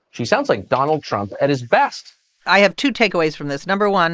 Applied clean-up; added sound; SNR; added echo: neural mask model Resemble Enhance denoiser.